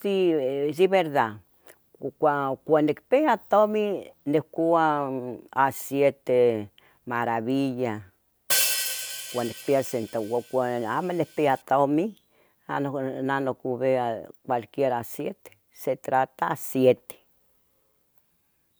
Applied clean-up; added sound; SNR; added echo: none; Hi-hat; 5 dB; none.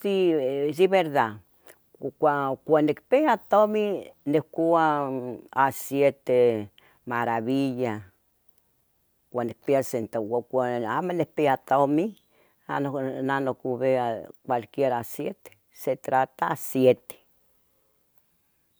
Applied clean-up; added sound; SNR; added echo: none; none; none; none.